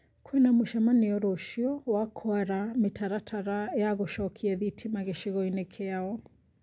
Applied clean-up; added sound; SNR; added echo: none; none; none; none.